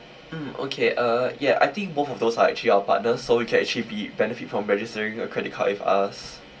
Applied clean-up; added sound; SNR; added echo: none; none; none; reverberation time 0.2 s.